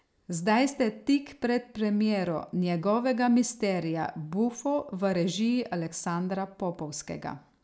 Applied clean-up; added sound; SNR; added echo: none; none; none; none.